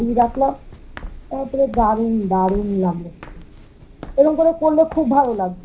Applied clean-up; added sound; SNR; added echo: none; Walk, footsteps; 16 dB; reverberation time 0.5 s.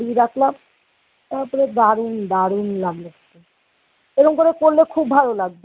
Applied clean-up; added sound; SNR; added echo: none; none; none; none.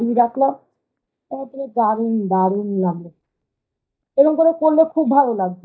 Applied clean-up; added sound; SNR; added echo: neural mask model DeepFilterNet 3.